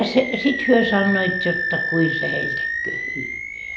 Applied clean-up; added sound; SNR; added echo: none; Animal; 3 dB; none.